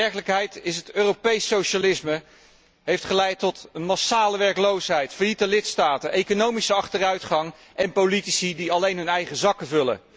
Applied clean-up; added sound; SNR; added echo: none; none; none; none.